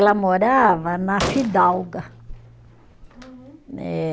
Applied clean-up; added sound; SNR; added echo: none; Gunshot, gunfire; 12 dB; none.